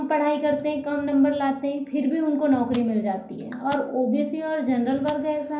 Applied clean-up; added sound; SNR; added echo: none; Rattle (instrument); 6 dB; reverberation time 0.6 s.